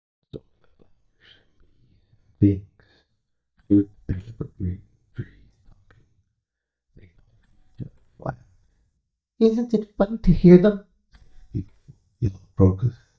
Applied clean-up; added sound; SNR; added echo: neural mask model DeepFilterNet 3.